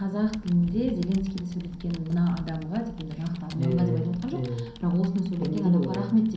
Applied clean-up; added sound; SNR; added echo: none; Computer keyboard; 19 dB; reverberation time 0.6 s.